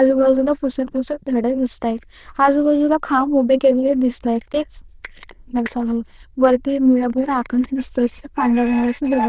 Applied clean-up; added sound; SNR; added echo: neural diffusion model UNIVERSE++.